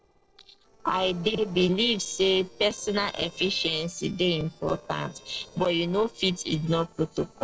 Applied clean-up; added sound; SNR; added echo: neural separator model SepFormer DNS4.